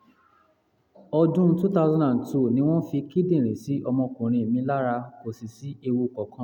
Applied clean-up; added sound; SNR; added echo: none; none; none; none.